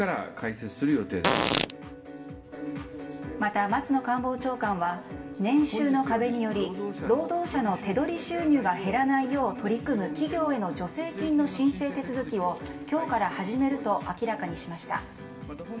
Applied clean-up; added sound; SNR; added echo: none; Fart; 0 dB; reverberation time 1.0 s.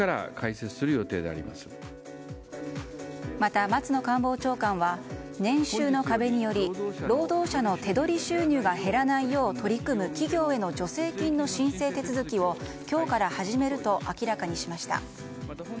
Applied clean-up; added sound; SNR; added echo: none; none; none; none.